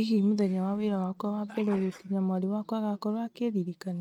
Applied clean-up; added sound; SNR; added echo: neural mask model RNNoise.